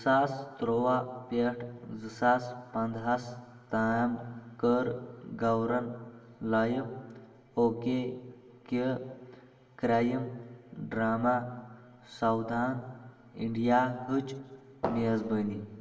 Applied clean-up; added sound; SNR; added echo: none; Fireworks; 7 dB; reverberation time 1.7 s.